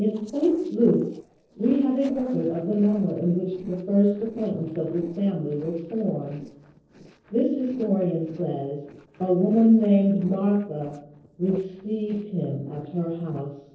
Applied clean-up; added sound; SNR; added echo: neural separator model SepFormer DNS4.